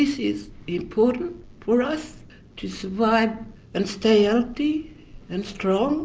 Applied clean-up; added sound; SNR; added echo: none; none; none; none.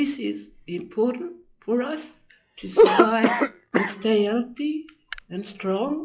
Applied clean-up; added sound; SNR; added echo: classical method log-MMSE.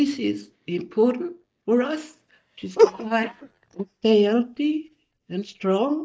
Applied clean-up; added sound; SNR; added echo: neural mask model DeepFilterNet 3.